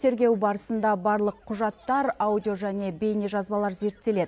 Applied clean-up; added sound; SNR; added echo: none; none; none; none.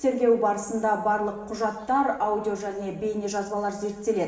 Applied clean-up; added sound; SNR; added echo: none; none; none; reverberation time 0.9 s.